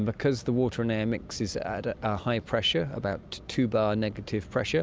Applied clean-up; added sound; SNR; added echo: none; none; none; none.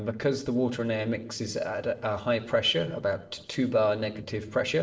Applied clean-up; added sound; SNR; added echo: neural separator model SepFormer DNS4.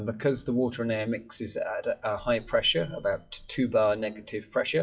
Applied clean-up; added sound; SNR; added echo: classical method WPE with log-MMSE.